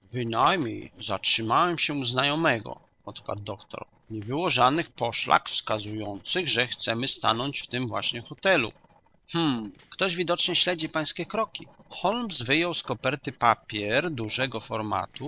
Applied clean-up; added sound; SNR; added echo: neural separator model SepFormer DNS4.